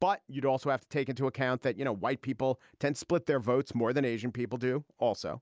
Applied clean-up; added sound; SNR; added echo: none; none; none; none.